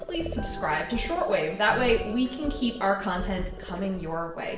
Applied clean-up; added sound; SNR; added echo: none; Frog; 18 dB; reverberation time 0.7 s.